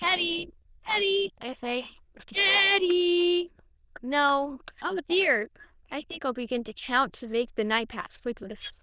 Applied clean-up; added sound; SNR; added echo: neural diffusion model UNIVERSE++.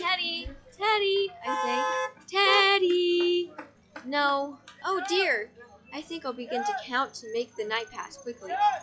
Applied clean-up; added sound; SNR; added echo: classical method log-MMSE.